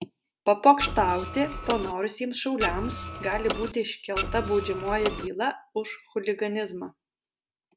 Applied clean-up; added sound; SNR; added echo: none; Printer; 4 dB; none.